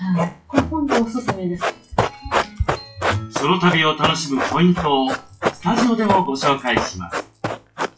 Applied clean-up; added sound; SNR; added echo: classical method WPE with log-MMSE.